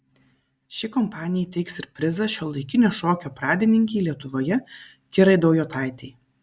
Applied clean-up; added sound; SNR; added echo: none; none; none; none.